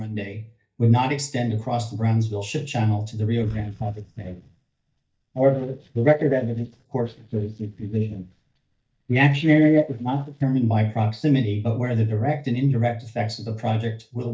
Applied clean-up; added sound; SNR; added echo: neural mask model DeepFilterNet 3.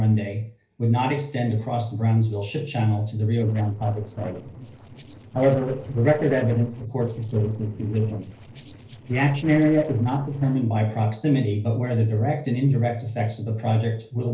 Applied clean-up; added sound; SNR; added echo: neural separator model SepFormer DNS4.